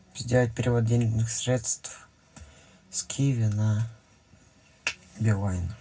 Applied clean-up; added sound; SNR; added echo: none; none; none; reverberation time 0.4 s.